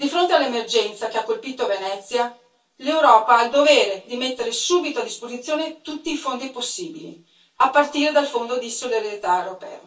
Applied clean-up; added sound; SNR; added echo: none; none; none; reverberation time 0.1 s.